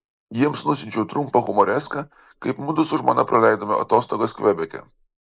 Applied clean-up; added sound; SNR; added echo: neural mask model Resemble Enhance denoiser.